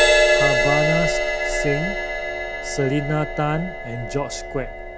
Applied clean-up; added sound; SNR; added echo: none; Crash cymbal; -4 dB; none.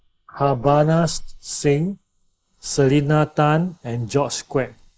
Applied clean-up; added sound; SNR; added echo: neural mask model Resemble Enhance denoiser.